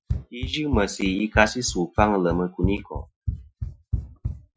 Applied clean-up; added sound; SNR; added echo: classical method Wiener filter.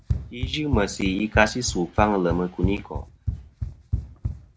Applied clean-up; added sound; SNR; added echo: none; Run; 4 dB; none.